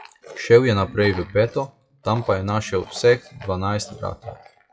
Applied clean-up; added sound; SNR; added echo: classical method WPE with log-MMSE.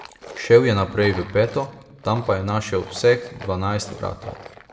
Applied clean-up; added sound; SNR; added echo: none; Tools; 19 dB; reverberation time 0.8 s.